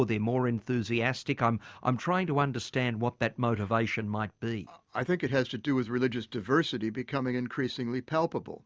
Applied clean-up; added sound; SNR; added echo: none; none; none; none.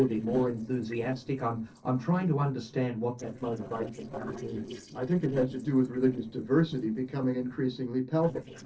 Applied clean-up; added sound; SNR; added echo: neural separator model SepFormer DNS4.